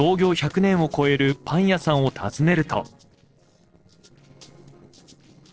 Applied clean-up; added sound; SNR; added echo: neural separator model SepFormer DNS4.